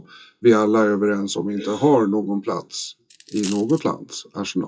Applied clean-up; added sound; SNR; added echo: classical method WPE with log-MMSE.